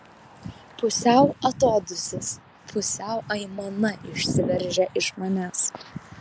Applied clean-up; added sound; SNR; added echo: none; none; none; none.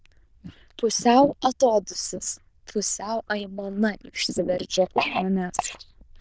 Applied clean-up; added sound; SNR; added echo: neural diffusion model UNIVERSE++.